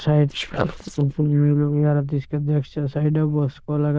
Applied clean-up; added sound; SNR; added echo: neural diffusion model UNIVERSE++.